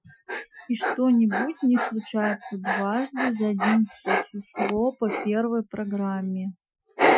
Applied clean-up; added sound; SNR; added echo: classical method Wiener filter.